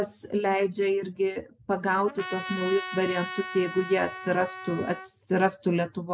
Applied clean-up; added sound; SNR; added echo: none; Trumpet; 10 dB; none.